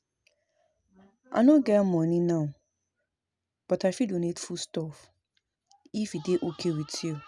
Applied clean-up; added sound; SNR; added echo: none; none; none; none.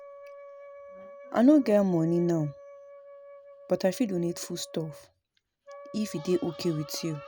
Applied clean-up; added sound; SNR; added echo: none; Wind instrument, woodwind instrument; 18 dB; none.